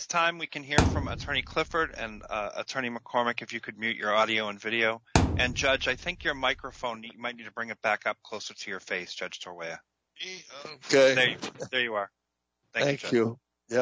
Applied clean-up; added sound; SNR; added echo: none; Thump, thud; 1 dB; none.